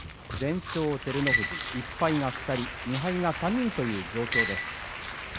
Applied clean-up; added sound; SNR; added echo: none; Chewing, mastication; 13 dB; none.